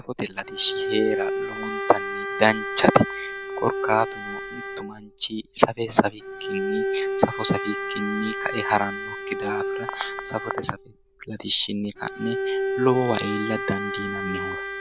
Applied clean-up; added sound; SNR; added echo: none; Bowed string instrument; 6 dB; none.